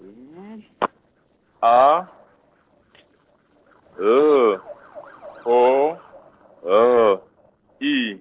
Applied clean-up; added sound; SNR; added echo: neural separator model SepFormer DNS4.